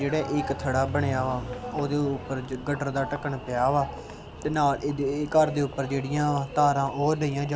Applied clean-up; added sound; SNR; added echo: none; Engine; 13 dB; none.